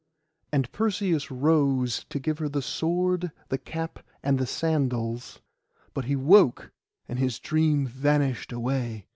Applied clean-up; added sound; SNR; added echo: none; none; none; none.